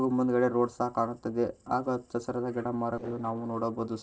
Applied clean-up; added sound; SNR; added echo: neural separator model SepFormer DNS4.